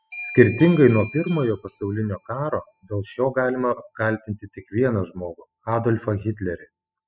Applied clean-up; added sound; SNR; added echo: classical method spectral subtraction.